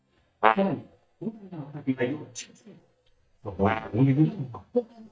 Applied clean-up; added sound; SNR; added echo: neural mask model DeepFilterNet 3.